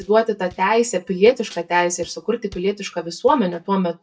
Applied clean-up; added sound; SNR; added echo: neural mask model DeepFilterNet 3.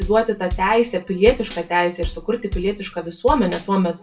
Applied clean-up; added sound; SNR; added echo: none; Bass drum; 11 dB; reverberation time 0.2 s.